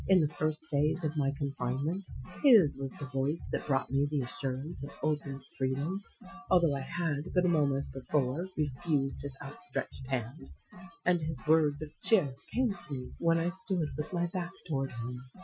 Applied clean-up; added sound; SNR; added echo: classical method Wiener filter.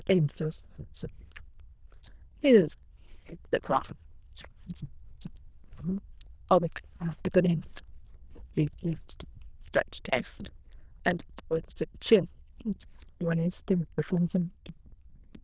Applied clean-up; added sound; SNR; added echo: neural diffusion model UNIVERSE++.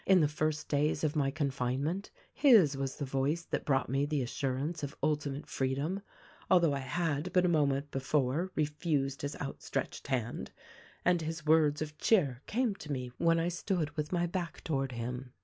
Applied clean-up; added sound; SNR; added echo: none; none; none; none.